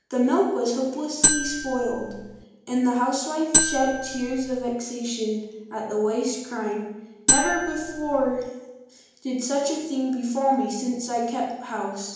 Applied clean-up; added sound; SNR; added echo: none; Marimba, xylophone; -3 dB; reverberation time 1.0 s.